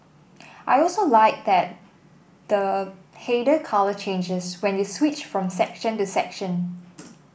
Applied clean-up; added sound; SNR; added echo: none; none; none; none.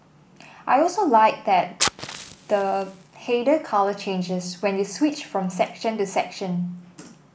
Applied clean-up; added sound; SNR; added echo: none; Fire; 14 dB; none.